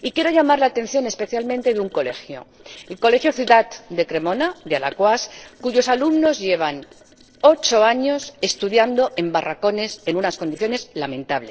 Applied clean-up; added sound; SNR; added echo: neural separator model SepFormer DNS4.